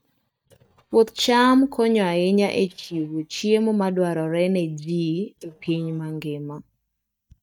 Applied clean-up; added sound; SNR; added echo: neural mask model DeepFilterNet 3.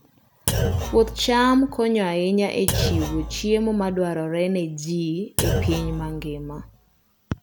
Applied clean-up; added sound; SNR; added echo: none; Thump, thud; 4 dB; none.